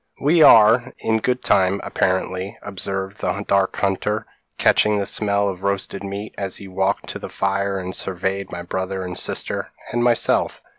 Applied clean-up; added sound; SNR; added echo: none; none; none; none.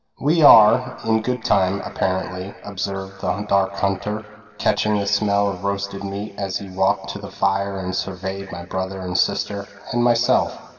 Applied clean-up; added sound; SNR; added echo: none; none; none; reverberation time 2.0 s.